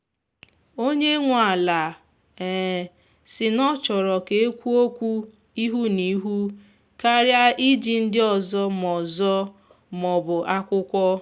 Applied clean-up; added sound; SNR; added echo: none; none; none; none.